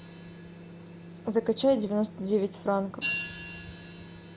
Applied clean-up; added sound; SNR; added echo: none; Hi-hat; 12 dB; none.